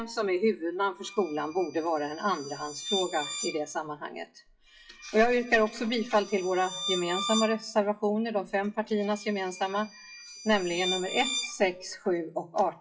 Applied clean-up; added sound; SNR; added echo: classical method WPE with log-MMSE.